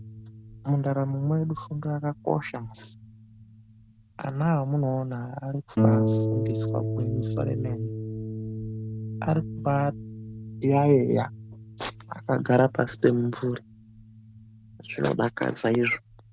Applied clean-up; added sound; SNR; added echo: none; Harp; 5 dB; none.